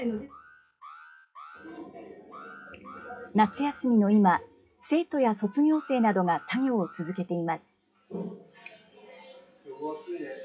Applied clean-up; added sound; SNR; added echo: classical method WPE with log-MMSE.